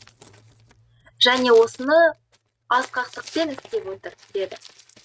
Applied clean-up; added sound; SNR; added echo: neural mask model RNNoise.